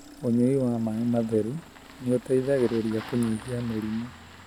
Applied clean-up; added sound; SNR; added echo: none; Engine starting; 18 dB; none.